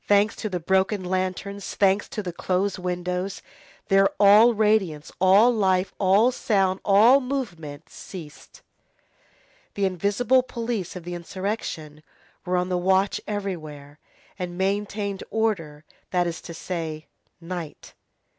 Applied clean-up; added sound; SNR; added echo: none; none; none; none.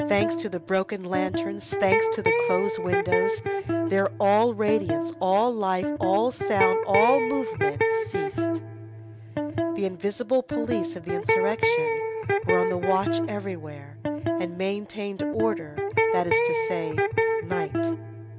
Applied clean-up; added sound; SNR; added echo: none; Electric guitar; -1 dB; none.